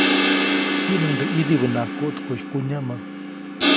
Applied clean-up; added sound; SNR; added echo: none; Crash cymbal; -4 dB; none.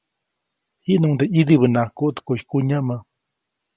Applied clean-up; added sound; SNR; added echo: none; none; none; none.